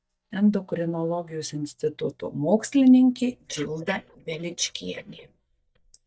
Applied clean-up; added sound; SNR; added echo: neural mask model DeepFilterNet 3.